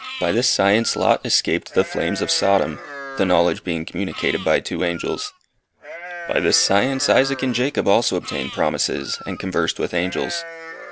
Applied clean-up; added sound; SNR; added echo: none; Livestock, farm animals, working animals; 14 dB; none.